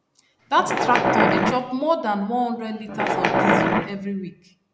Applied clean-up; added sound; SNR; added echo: none; Wild animals; -3 dB; none.